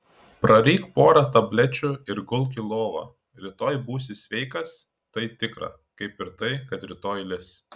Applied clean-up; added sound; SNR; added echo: none; none; none; none.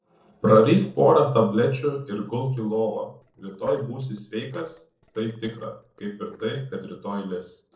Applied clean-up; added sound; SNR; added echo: neural separator model SepFormer DNS4.